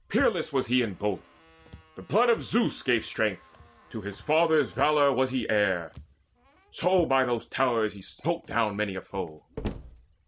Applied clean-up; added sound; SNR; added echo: none; Walk, footsteps + Slam; 19 dB; none.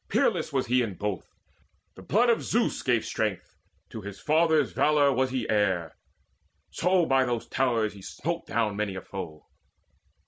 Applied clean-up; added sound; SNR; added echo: none; none; none; none.